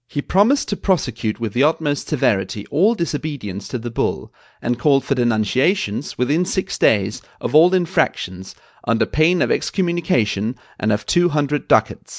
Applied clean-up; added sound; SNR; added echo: none; none; none; none.